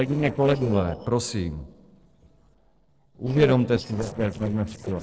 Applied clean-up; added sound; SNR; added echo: neural separator model SepFormer DNS4.